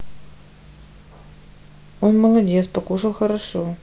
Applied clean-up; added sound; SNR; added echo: none; none; none; none.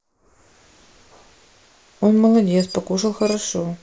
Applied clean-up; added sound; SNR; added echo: neural mask model Resemble Enhance denoiser.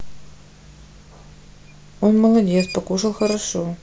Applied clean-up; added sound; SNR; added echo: none; Squeak; 20 dB; none.